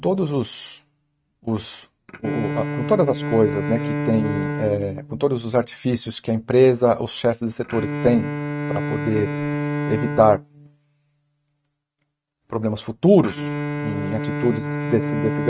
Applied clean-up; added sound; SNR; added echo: neural mask model RNNoise.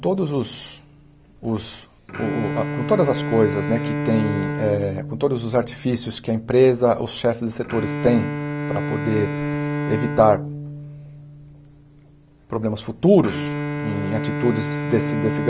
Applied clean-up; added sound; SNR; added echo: none; Bowed string instrument; 6 dB; none.